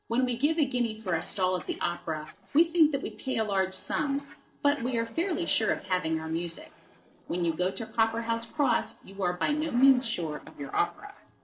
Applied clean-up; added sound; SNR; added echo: neural separator model SepFormer DNS4.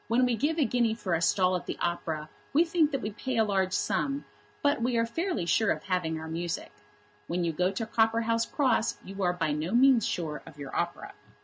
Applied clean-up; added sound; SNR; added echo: none; none; none; none.